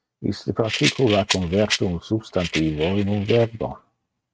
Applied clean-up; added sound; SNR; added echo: neural mask model RNNoise.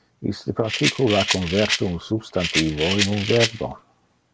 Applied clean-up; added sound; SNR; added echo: none; Rattle; 3 dB; none.